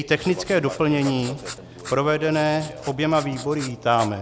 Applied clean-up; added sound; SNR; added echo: none; Writing; 17 dB; none.